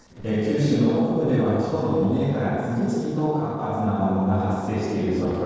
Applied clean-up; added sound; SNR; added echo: neural separator model SepFormer DNS4.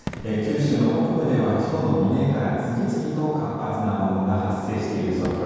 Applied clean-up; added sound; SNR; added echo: none; Fireworks; 19 dB; reverberation time 2.1 s.